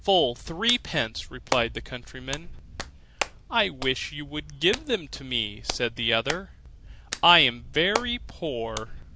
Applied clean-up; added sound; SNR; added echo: none; Hands; 10 dB; none.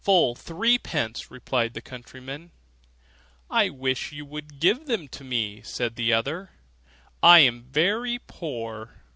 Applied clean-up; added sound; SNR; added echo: none; none; none; none.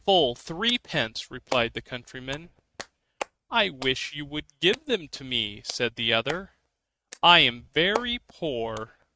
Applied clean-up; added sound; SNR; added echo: neural mask model RNNoise.